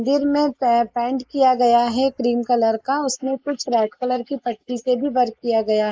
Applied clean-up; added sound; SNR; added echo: neural mask model Resemble Enhance denoiser.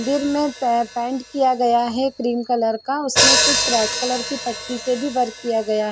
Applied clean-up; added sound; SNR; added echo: none; Hi-hat; 3 dB; none.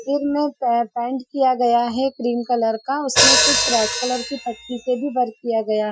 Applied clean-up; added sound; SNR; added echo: classical method Wiener filter.